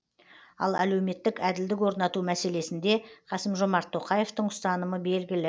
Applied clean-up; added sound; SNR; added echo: none; none; none; none.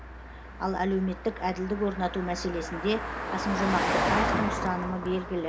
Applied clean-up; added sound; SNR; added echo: none; Car passing by; 2 dB; reverberation time 0.3 s.